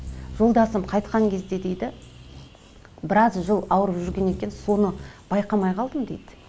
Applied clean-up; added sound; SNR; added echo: none; Bird vocalization, bird call, bird song; 17 dB; none.